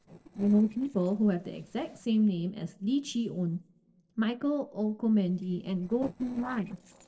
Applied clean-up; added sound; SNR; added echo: neural separator model SepFormer DNS4.